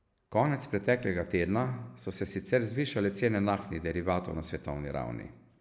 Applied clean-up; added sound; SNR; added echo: none; none; none; none.